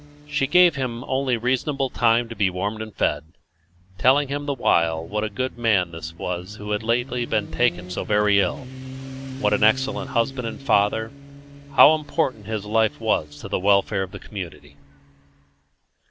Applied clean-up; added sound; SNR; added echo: none; Motorcycle; 15 dB; none.